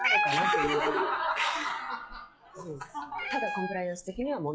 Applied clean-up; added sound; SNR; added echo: classical method log-MMSE.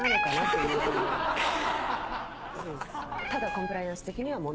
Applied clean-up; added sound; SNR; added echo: none; Meow; 4 dB; none.